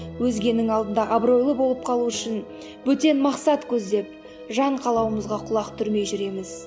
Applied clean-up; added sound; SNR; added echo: none; none; none; none.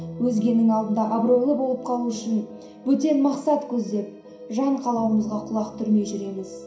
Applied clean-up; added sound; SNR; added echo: none; none; none; reverberation time 0.5 s.